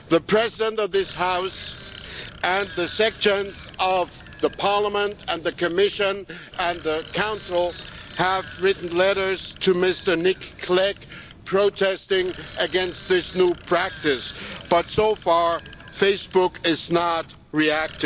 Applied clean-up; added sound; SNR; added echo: none; Bicycle; 17 dB; none.